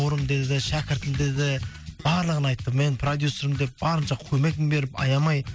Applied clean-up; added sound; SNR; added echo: none; none; none; none.